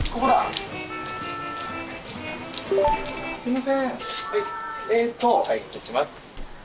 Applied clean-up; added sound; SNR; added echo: none; Wind instrument, woodwind instrument + Door; 11 dB; none.